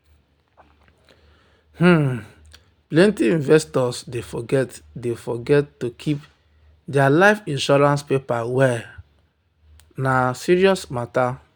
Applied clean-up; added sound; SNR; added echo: none; none; none; none.